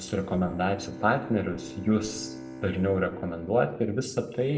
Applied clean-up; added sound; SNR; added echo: none; Bowed string instrument; 14 dB; reverberation time 0.6 s.